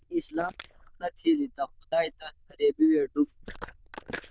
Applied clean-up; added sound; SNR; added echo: neural diffusion model UNIVERSE++.